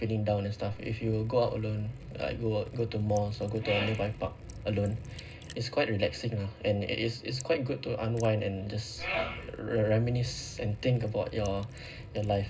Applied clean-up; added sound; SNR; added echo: none; Liquid; 17 dB; reverberation time 0.2 s.